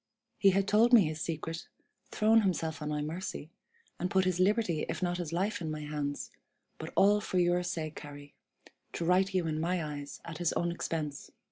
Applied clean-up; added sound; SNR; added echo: none; none; none; none.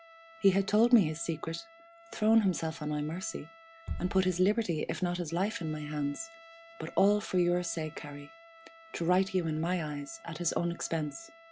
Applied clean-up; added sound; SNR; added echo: none; Bass drum + Trumpet; 19 dB; none.